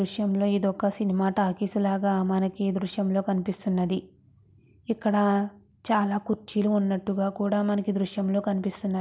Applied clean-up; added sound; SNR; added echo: none; none; none; none.